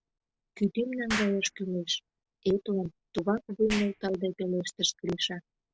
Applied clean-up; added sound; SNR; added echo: none; Explosion; 13 dB; none.